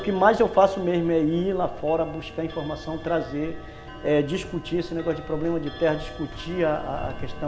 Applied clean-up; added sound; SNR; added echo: none; Cricket + Clock; 12 dB; none.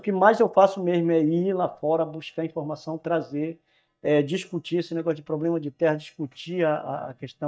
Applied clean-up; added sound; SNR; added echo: neural mask model DeepFilterNet 3.